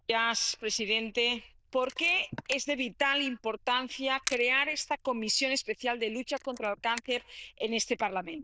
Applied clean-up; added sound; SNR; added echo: neural diffusion model UNIVERSE++.